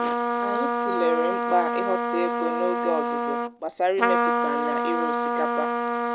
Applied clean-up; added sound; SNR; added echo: none; Trumpet; -3 dB; none.